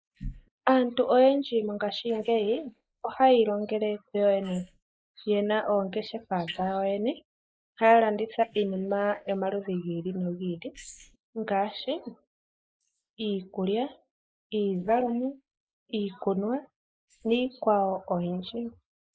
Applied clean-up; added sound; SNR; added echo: neural mask model Resemble Enhance denoiser.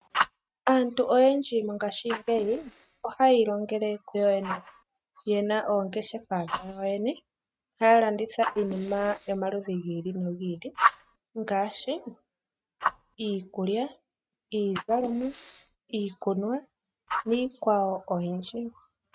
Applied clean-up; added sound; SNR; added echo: neural mask model RNNoise.